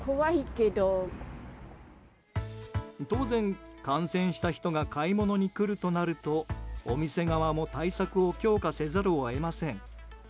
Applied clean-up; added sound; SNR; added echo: none; none; none; none.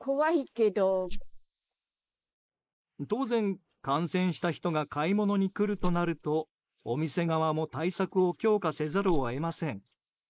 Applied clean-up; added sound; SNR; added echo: neural mask model Resemble Enhance denoiser.